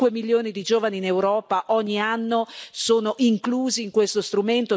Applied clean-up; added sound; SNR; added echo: none; none; none; none.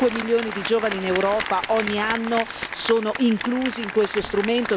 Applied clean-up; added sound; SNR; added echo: none; Applause; 8 dB; none.